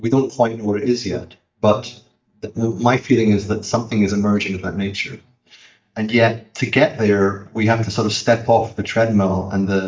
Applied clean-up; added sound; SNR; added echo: neural mask model DeepFilterNet 3.